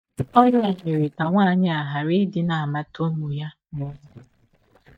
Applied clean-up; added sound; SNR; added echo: neural mask model DeepFilterNet 3.